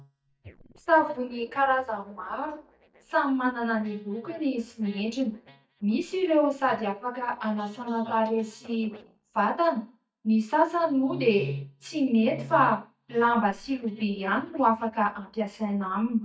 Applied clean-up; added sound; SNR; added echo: neural mask model DeepFilterNet 3.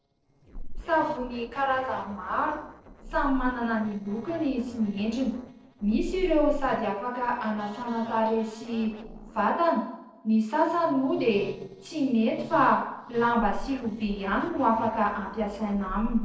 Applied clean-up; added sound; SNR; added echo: neural separator model SepFormer DNS4.